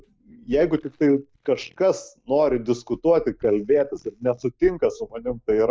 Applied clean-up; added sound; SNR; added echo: neural mask model DeepFilterNet 3.